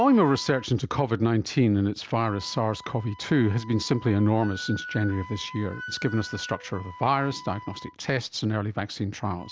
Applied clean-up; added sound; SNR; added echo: none; Wind instrument, woodwind instrument; 17 dB; none.